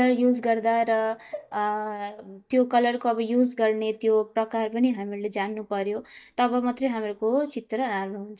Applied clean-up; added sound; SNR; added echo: neural mask model DeepFilterNet 3.